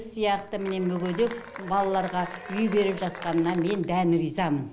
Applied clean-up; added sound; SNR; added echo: none; Applause / Cheering; 14 dB; none.